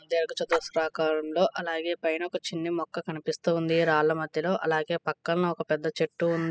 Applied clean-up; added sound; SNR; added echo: classical method spectral subtraction.